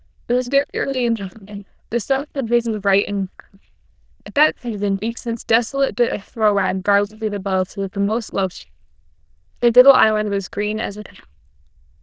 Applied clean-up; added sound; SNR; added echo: neural diffusion model UNIVERSE++.